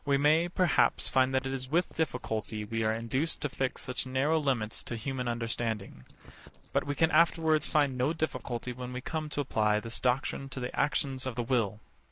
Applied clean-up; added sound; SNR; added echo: neural separator model SepFormer DNS4.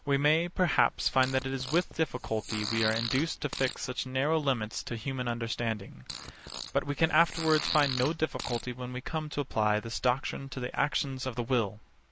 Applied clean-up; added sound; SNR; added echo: none; Fart; 9 dB; none.